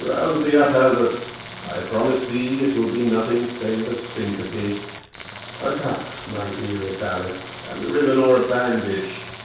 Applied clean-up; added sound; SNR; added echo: none; Tools; 12 dB; reverberation time 0.7 s.